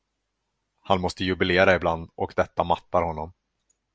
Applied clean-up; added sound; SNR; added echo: none; none; none; none.